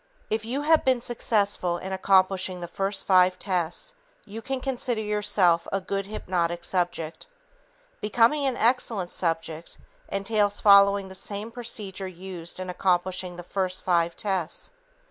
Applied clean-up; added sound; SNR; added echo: none; none; none; none.